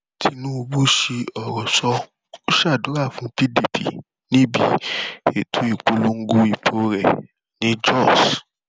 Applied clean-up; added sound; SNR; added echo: none; none; none; none.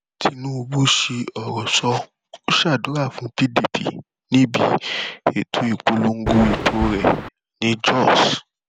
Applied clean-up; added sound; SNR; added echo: none; Thunder; 4 dB; none.